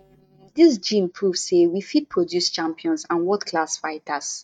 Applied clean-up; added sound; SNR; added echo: neural mask model DeepFilterNet 3.